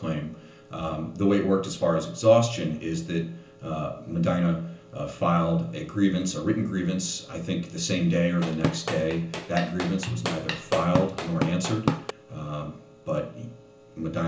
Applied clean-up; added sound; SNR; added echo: none; Drum / Drum kit; 4 dB; reverberation time 0.8 s.